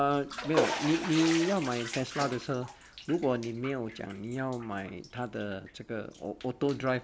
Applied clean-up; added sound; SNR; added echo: none; Bathtub (filling or washing); 7 dB; none.